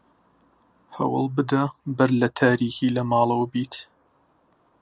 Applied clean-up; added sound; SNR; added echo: none; none; none; none.